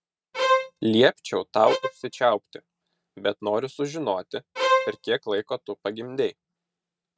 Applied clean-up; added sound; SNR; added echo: neural mask model RNNoise.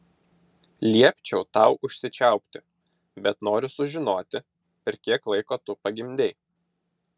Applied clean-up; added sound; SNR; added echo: none; none; none; none.